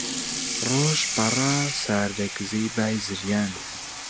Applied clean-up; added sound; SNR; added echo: none; Sink (filling or washing) / Water tap, faucet; 3 dB; none.